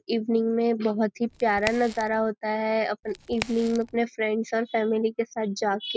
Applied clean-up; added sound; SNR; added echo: none; Crack; 14 dB; none.